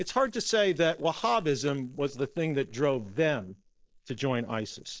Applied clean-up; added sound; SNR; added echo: neural mask model Resemble Enhance denoiser.